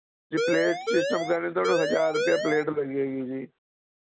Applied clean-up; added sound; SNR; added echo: none; Siren; 0 dB; none.